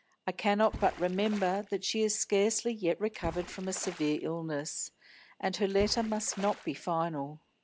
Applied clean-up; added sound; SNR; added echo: none; Water / Splash, splatter; 16 dB; none.